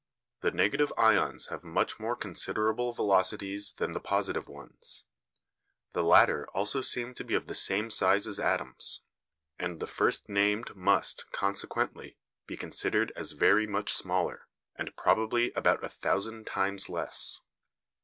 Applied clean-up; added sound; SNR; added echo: none; none; none; none.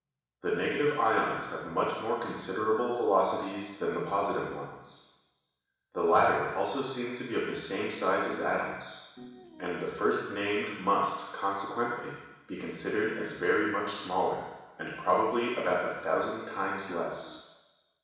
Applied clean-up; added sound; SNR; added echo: none; Piano; 18 dB; reverberation time 1.1 s.